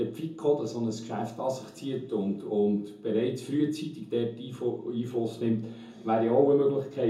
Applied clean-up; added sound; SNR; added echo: none; none; none; reverberation time 0.5 s.